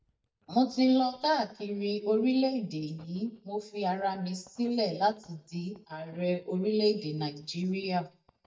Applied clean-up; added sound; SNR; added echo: neural mask model DeepFilterNet 3.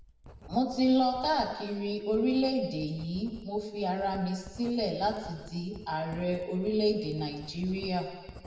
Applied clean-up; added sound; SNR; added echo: none; Writing; 19 dB; reverberation time 1.3 s.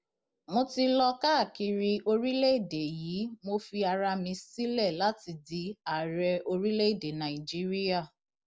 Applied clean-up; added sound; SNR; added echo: none; none; none; none.